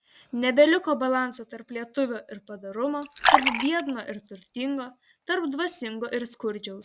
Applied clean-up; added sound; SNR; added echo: none; Fill (with liquid); -1 dB; none.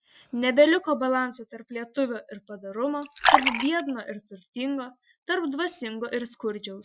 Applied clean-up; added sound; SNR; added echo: classical method Wiener filter.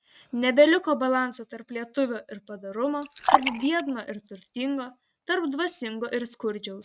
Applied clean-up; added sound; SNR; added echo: neural mask model RNNoise.